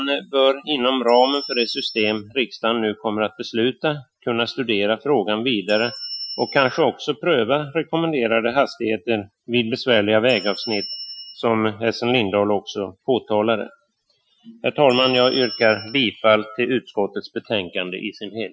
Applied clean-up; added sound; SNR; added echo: classical method Wiener filter.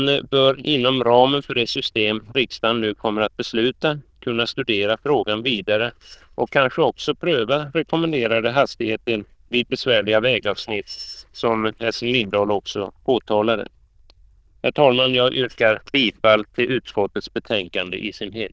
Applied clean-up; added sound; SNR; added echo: neural diffusion model UNIVERSE++.